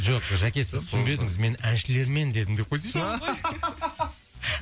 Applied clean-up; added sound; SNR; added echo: none; none; none; none.